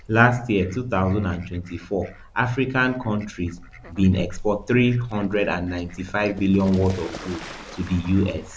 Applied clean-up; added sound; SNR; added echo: none; Fowl; 17 dB; none.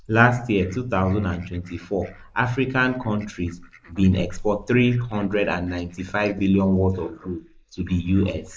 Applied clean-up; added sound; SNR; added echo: neural mask model Resemble Enhance denoiser.